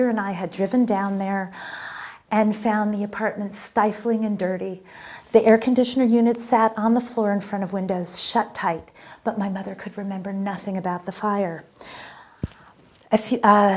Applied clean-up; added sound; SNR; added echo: none; none; none; none.